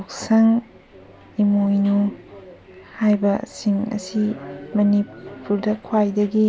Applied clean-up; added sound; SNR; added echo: none; none; none; none.